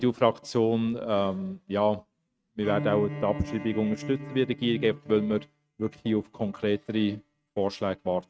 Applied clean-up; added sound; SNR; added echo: neural mask model RNNoise.